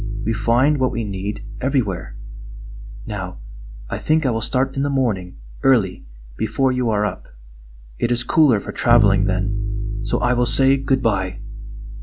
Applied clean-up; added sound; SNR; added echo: none; Bass guitar; 4 dB; none.